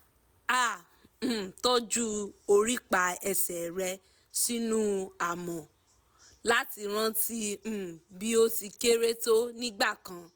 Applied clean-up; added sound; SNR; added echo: none; none; none; none.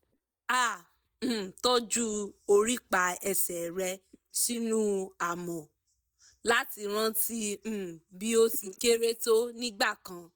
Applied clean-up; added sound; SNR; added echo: neural mask model DeepFilterNet 3.